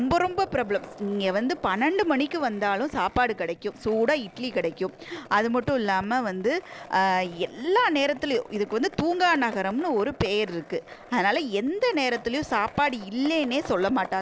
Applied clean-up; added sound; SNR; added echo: none; Skateboard; 20 dB; none.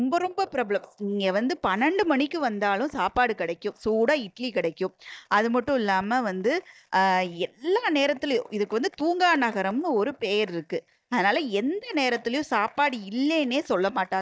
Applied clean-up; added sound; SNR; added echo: neural mask model DeepFilterNet 3.